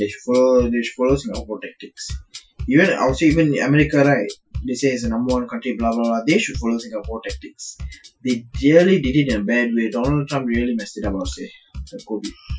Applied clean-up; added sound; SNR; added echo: classical method Wiener filter.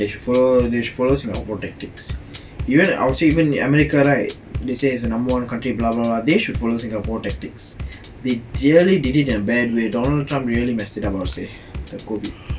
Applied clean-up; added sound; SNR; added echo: none; Bass drum / Drum kit; 13 dB; none.